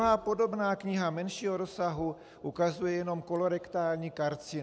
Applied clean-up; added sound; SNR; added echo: none; none; none; none.